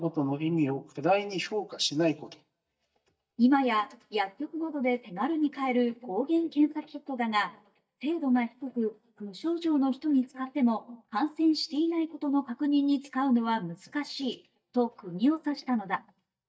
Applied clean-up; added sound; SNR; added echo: neural mask model DeepFilterNet 3.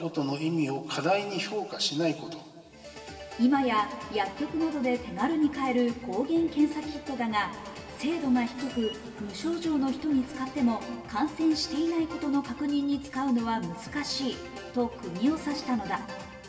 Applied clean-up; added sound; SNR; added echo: none; Subway, metro, underground; 19 dB; reverberation time 2.3 s.